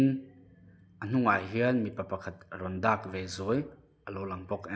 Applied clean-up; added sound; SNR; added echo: none; none; none; none.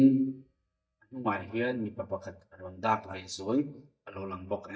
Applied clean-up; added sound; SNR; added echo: neural mask model DeepFilterNet 3.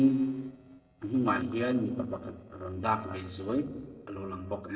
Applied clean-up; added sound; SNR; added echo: neural separator model SepFormer DNS4.